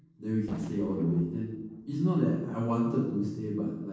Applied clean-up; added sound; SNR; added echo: neural separator model SepFormer DNS4.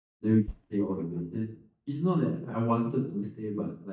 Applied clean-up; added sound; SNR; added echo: neural mask model DeepFilterNet 3.